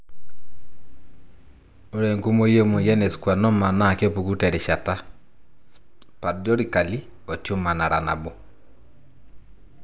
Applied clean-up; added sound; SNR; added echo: none; Piano; 10 dB; none.